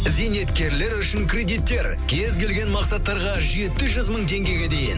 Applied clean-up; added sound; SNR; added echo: none; none; none; none.